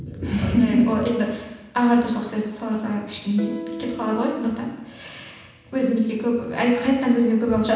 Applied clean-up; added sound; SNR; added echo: none; Piano; 15 dB; reverberation time 1.1 s.